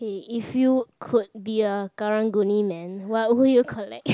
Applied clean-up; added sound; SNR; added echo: none; none; none; none.